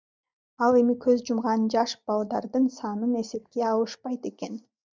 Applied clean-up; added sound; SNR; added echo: neural mask model DeepFilterNet 3.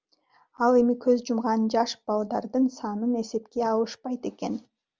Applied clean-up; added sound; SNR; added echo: none; none; none; none.